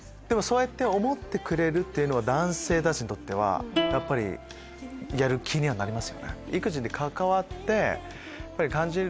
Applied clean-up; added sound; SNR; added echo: none; Plucked string instrument; 8 dB; none.